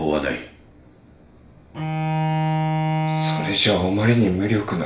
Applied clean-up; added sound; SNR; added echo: none; Bowed string instrument; 2 dB; reverberation time 0.5 s.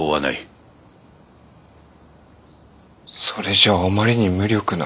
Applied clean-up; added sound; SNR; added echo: none; none; none; none.